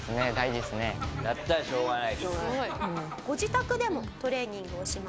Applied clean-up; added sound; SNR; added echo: none; none; none; none.